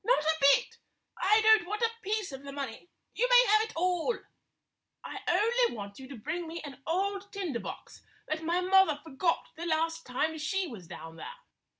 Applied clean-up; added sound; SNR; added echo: none; none; none; none.